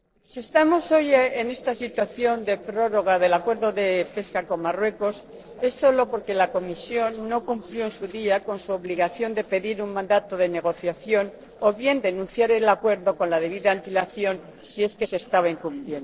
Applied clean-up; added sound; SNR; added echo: neural separator model SepFormer DNS4.